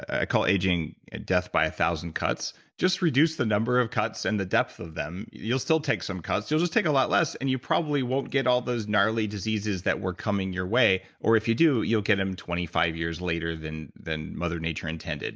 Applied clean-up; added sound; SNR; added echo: none; none; none; none.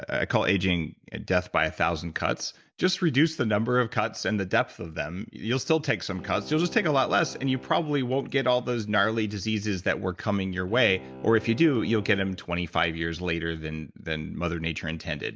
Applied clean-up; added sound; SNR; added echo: none; Bowed string instrument; 19 dB; none.